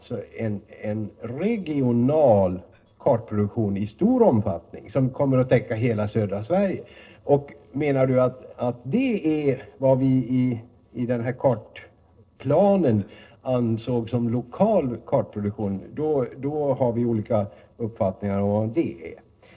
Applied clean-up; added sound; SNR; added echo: neural separator model SepFormer DNS4.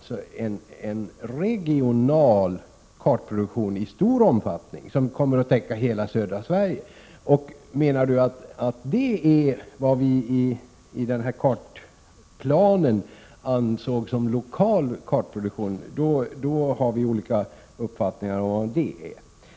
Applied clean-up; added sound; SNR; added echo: none; none; none; none.